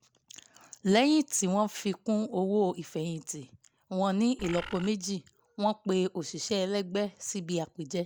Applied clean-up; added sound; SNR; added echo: none; Bird; 11 dB; none.